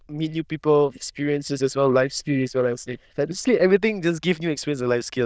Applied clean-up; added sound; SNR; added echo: neural diffusion model UNIVERSE++.